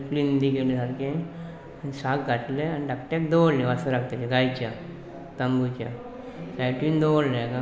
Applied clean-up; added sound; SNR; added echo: none; none; none; none.